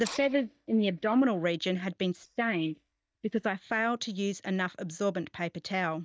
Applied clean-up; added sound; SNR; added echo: neural mask model DeepFilterNet 3.